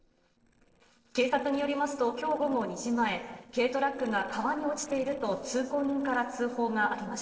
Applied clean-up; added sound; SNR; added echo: neural separator model SepFormer DNS4.